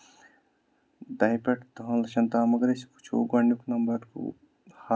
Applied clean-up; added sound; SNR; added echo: none; none; none; none.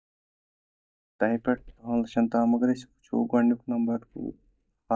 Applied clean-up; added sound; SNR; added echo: neural mask model DeepFilterNet 3.